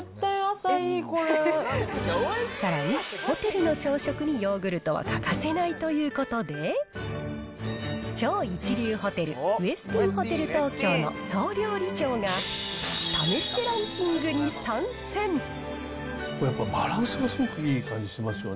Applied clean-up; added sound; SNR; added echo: none; none; none; none.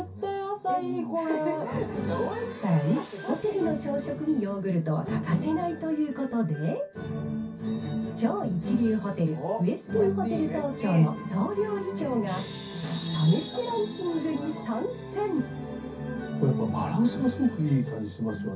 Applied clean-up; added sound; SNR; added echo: none; none; none; reverberation time 0.3 s.